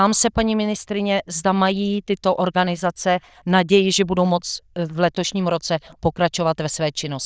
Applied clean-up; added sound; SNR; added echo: neural diffusion model UNIVERSE++.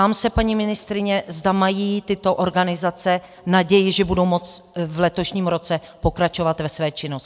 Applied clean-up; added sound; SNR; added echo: none; none; none; none.